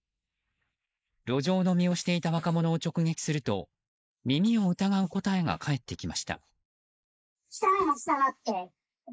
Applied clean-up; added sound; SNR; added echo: neural mask model Resemble Enhance denoiser.